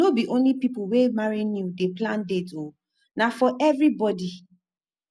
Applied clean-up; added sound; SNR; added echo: none; none; none; none.